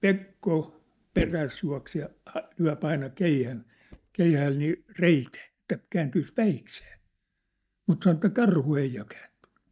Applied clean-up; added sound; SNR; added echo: neural mask model DeepFilterNet 3.